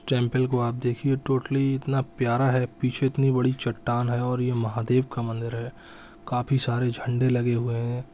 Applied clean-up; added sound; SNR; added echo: none; none; none; none.